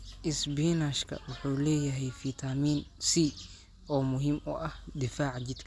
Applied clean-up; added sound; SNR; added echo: none; none; none; none.